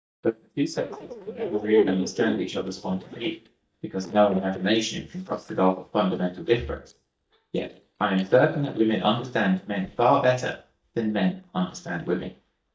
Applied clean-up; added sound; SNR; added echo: neural mask model DeepFilterNet 3.